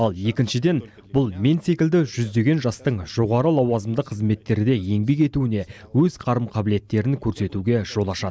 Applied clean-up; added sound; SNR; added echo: none; none; none; none.